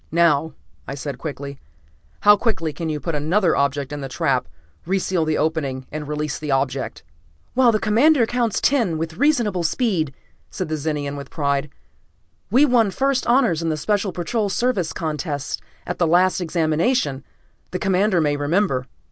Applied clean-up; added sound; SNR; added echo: none; none; none; none.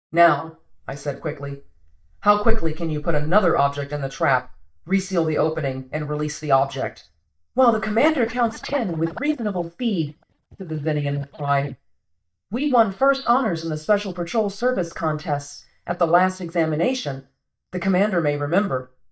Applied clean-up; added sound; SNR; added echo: neural mask model DeepFilterNet 3.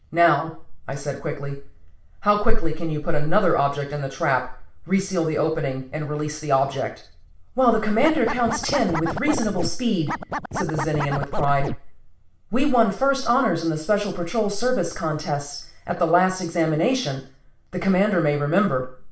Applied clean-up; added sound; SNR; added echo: none; Scratching (performance technique); 7 dB; reverberation time 0.4 s.